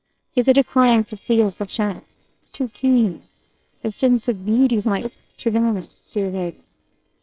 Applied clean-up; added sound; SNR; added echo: neural separator model SepFormer WHAMR!.